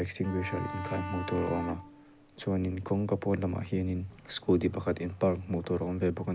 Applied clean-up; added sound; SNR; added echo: none; Bowed string instrument; 10 dB; none.